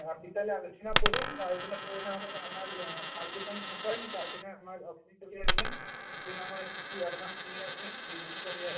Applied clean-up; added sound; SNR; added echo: none; Coin (dropping); -5 dB; reverberation time 0.3 s.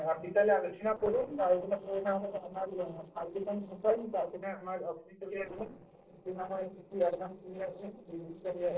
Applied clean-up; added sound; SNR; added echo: neural separator model SepFormer DNS4.